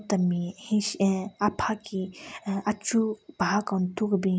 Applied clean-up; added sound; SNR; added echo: none; none; none; none.